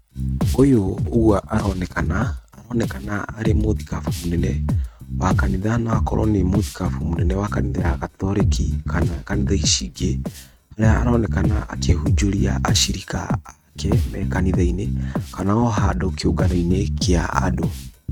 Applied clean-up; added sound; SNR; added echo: neural mask model RNNoise.